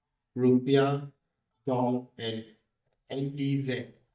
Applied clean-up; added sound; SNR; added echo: neural mask model DeepFilterNet 3.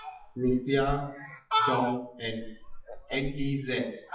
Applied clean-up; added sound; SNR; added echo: classical method WPE with log-MMSE.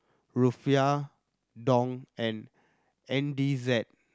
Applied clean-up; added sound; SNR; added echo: none; none; none; none.